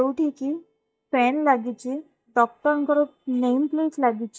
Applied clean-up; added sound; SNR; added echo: neural mask model DeepFilterNet 3.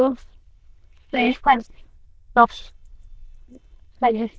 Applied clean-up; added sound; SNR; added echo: neural diffusion model UNIVERSE++.